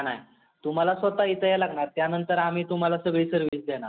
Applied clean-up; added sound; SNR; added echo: none; none; none; none.